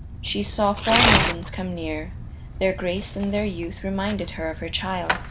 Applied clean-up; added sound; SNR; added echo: none; Tearing; 0 dB; none.